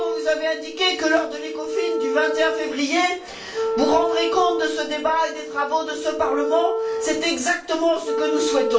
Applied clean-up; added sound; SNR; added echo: none; Wind instrument, woodwind instrument; 3 dB; reverberation time 0.3 s.